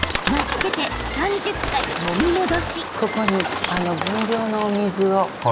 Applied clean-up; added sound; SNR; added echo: none; Bird; 4 dB; none.